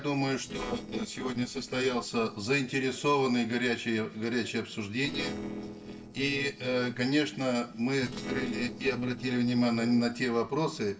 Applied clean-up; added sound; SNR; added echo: neural separator model SepFormer DNS4.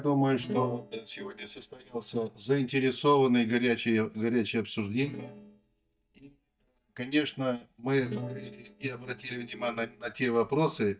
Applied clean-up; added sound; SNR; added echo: neural mask model DeepFilterNet 3.